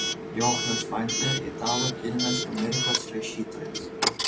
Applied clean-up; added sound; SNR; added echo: none; Coin (dropping) / Alarm; -2 dB; none.